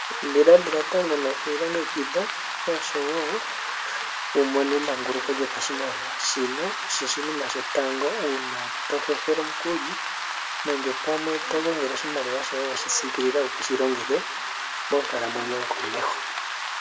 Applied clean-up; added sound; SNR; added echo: none; Rain; 4 dB; reverberation time 0.4 s.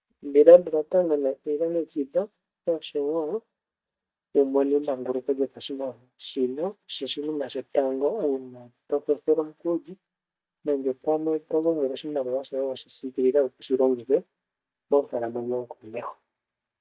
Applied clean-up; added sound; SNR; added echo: neural mask model DeepFilterNet 3.